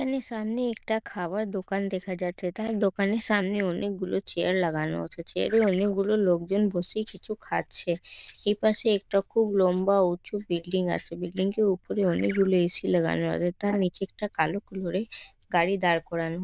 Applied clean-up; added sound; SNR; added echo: neural diffusion model UNIVERSE++.